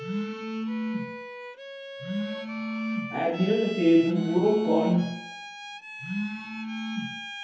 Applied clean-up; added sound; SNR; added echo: none; Bowed string instrument; 12 dB; reverberation time 2.0 s.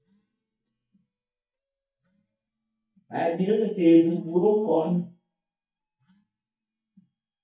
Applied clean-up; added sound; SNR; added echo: neural mask model DeepFilterNet 3.